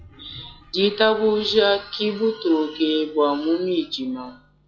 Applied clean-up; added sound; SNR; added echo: classical method log-MMSE.